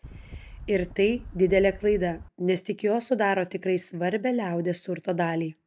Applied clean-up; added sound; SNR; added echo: none; Wind; 15 dB; none.